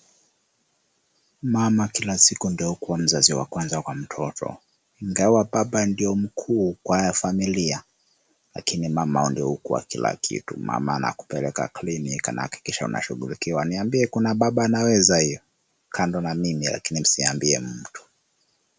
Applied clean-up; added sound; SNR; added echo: none; none; none; none.